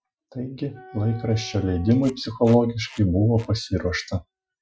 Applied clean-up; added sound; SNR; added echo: classical method Wiener filter.